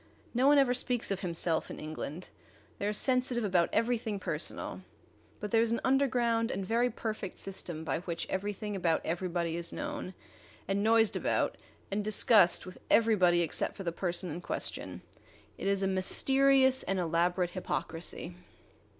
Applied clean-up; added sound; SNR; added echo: none; none; none; none.